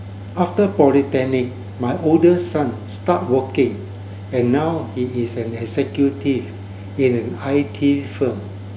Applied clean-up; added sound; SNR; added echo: none; Mechanical fan; 13 dB; none.